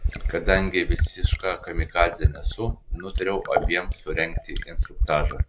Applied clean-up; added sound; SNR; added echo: neural mask model Resemble Enhance denoiser.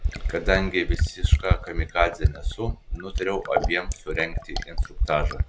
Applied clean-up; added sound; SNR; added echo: none; Fill (with liquid); -3 dB; none.